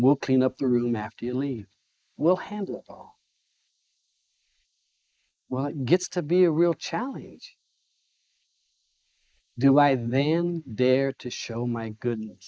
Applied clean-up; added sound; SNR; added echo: neural mask model Resemble Enhance denoiser.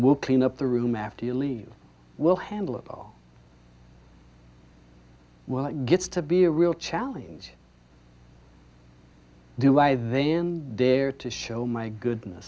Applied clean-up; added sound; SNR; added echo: none; none; none; none.